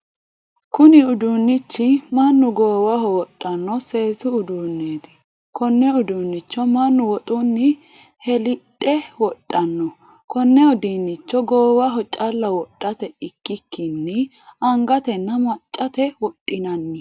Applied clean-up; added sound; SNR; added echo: none; none; none; none.